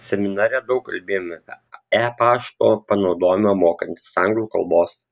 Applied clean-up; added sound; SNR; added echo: none; none; none; none.